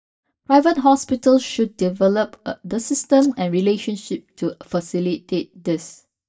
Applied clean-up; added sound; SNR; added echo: neural mask model DeepFilterNet 3.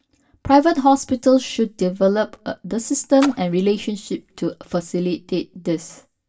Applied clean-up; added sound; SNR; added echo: none; Splash, splatter; 16 dB; reverberation time 0.1 s.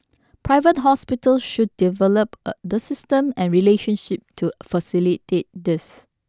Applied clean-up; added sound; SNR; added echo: none; none; none; none.